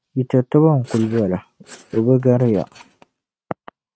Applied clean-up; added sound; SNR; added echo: neural mask model RNNoise.